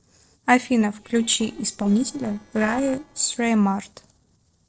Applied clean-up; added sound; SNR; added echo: neural separator model SepFormer DNS4.